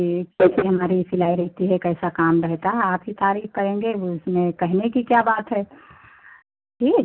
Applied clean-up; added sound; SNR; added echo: none; none; none; none.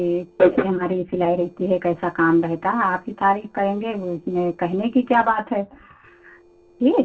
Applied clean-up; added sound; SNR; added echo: neural separator model SepFormer DNS4.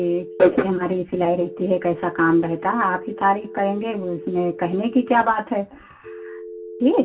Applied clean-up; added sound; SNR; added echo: none; Telephone; 15 dB; reverberation time 0.2 s.